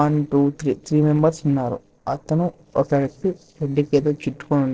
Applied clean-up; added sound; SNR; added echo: neural separator model SepFormer DNS4.